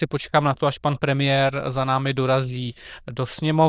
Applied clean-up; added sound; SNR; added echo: neural diffusion model UNIVERSE++.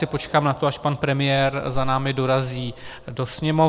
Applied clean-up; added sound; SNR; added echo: none; Clock; 13 dB; none.